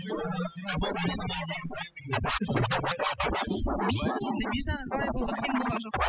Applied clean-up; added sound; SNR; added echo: classical method spectral subtraction.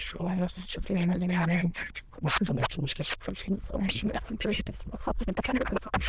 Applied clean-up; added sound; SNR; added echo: neural diffusion model UNIVERSE++.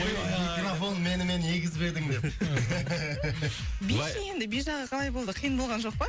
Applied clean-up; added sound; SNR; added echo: none; none; none; none.